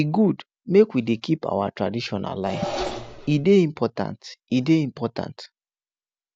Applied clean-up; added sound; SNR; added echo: none; Engine; 15 dB; none.